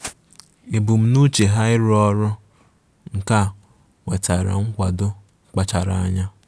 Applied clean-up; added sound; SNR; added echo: none; none; none; none.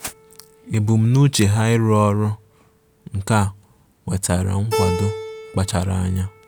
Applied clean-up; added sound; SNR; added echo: none; Keyboard (musical); 13 dB; none.